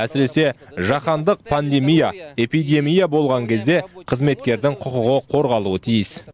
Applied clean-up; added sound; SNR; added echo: none; none; none; none.